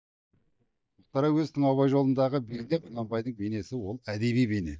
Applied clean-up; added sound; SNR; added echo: neural mask model DeepFilterNet 3.